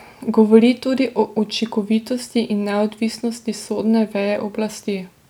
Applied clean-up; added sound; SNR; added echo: none; none; none; none.